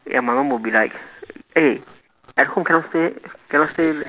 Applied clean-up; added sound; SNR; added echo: none; none; none; none.